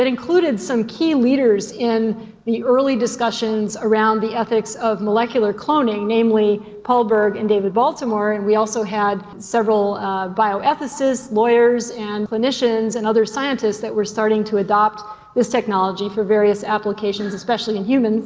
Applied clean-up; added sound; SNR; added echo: none; none; none; none.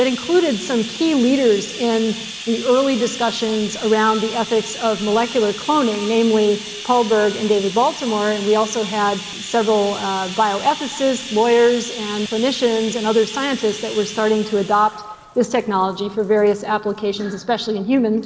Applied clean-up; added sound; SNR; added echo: none; Bathtub (filling or washing); 14 dB; none.